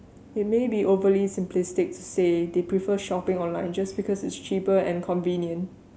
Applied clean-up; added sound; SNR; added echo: none; none; none; none.